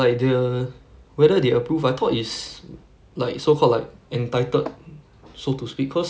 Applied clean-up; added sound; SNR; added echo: none; none; none; none.